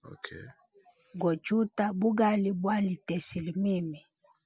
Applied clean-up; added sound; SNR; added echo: none; none; none; none.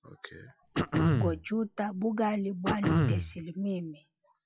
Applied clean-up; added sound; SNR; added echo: classical method log-MMSE.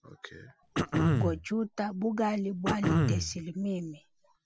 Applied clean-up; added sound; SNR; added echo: none; Cough; -2 dB; none.